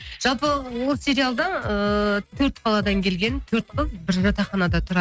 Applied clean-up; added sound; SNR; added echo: neural mask model RNNoise.